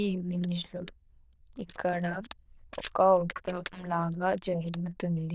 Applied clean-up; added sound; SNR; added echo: neural diffusion model UNIVERSE++.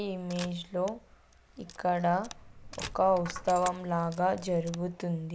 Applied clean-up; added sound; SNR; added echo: none; Coin (dropping) + Camera; 15 dB; none.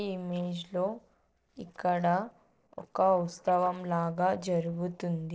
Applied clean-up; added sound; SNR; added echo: neural separator model SepFormer DNS4.